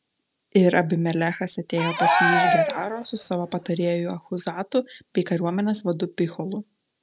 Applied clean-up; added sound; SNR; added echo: none; Cheering; -1 dB; none.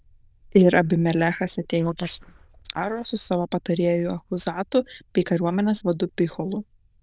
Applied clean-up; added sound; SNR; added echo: neural diffusion model UNIVERSE++.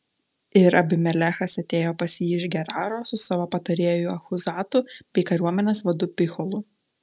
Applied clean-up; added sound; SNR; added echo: none; none; none; none.